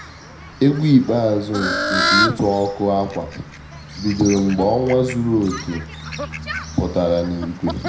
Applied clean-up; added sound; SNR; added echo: none; Fowl; 6 dB; reverberation time 0.4 s.